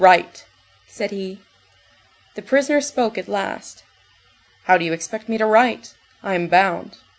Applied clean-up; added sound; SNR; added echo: none; none; none; none.